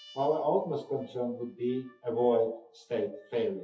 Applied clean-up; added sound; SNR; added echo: classical method WPE with log-MMSE.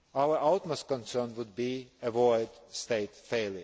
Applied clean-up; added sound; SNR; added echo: none; none; none; none.